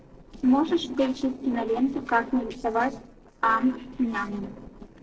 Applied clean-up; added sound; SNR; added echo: neural separator model SepFormer DNS4.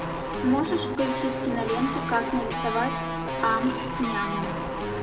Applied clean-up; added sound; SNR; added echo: none; Guitar; 2 dB; reverberation time 1.7 s.